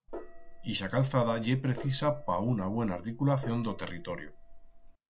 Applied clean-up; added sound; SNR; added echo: none; Gong; 12 dB; none.